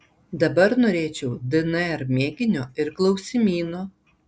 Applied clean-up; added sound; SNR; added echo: none; none; none; none.